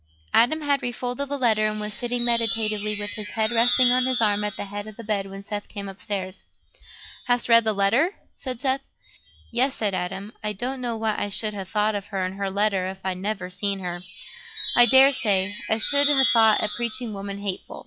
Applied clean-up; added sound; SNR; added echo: classical method log-MMSE.